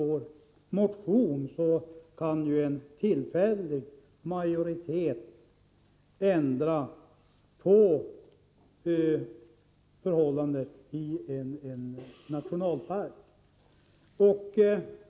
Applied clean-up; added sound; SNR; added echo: none; none; none; none.